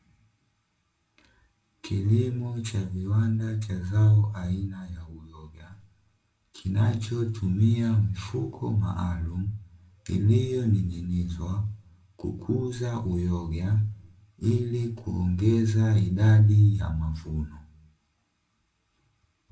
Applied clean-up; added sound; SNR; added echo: none; none; none; reverberation time 0.3 s.